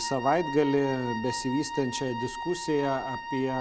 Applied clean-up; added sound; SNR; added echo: none; Wind instrument, woodwind instrument; 8 dB; none.